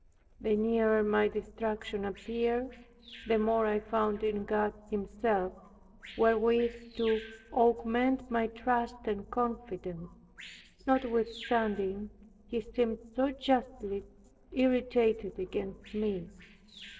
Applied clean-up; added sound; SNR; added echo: neural separator model SepFormer DNS4.